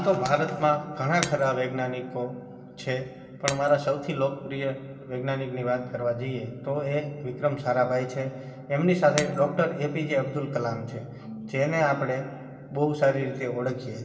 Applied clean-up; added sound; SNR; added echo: none; Shatter; 13 dB; reverberation time 0.4 s.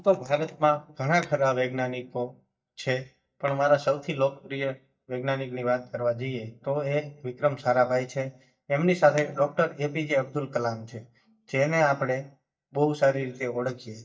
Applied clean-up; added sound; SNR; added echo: neural mask model DeepFilterNet 3.